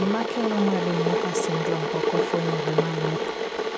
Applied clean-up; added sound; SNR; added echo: none; Boiling / Water; -2 dB; none.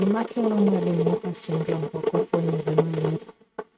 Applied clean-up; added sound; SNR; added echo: neural mask model RNNoise.